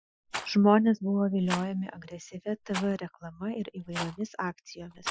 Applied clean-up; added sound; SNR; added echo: classical method Wiener filter.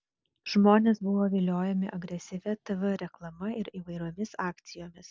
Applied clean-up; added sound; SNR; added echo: none; none; none; none.